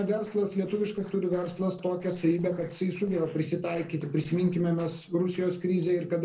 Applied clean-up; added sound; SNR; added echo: neural separator model SepFormer DNS4.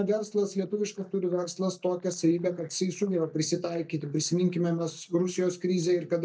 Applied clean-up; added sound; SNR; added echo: neural mask model DeepFilterNet 3.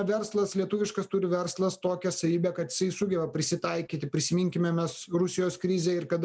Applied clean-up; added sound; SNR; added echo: none; none; none; none.